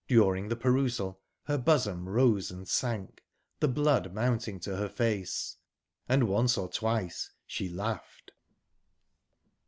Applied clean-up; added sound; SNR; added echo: none; none; none; none.